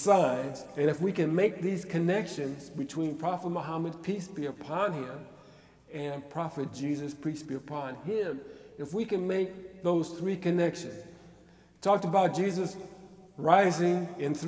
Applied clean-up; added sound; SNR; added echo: none; none; none; reverberation time 1.9 s.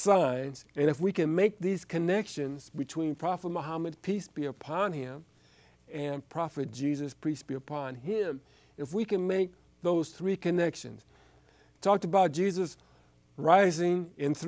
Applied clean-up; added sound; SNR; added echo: none; none; none; none.